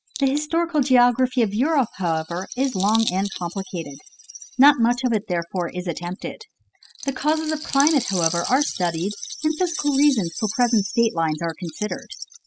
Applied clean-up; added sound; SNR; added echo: classical method spectral subtraction.